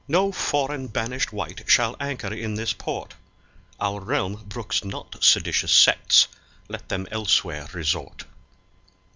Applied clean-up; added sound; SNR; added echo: none; none; none; none.